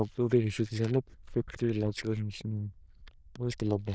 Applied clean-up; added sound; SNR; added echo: neural diffusion model UNIVERSE++.